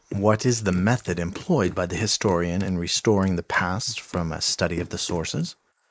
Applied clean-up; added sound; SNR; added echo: neural mask model Resemble Enhance denoiser.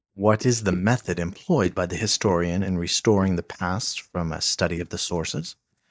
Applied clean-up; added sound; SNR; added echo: neural mask model DeepFilterNet 3.